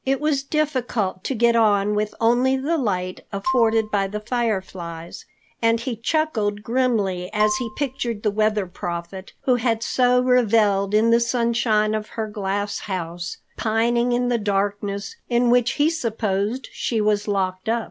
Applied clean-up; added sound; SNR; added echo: none; Marimba, xylophone; 10 dB; none.